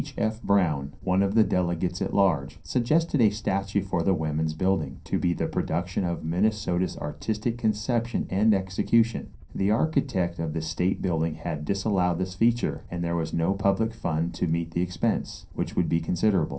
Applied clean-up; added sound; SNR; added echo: none; Aircraft; 20 dB; reverberation time 0.3 s.